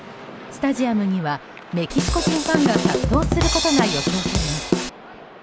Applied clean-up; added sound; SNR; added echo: none; Drum kit; -3 dB; none.